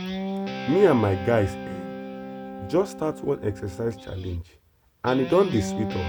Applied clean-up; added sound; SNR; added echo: none; Guitar; 8 dB; none.